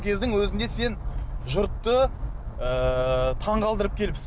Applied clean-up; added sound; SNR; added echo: none; none; none; none.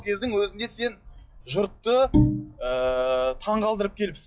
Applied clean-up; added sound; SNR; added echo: classical method log-MMSE.